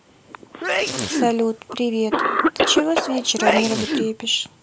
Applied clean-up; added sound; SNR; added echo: none; Cough + Sneeze; 0 dB; none.